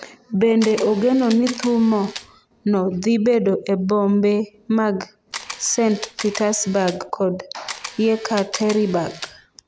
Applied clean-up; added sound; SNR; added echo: none; Camera; 15 dB; none.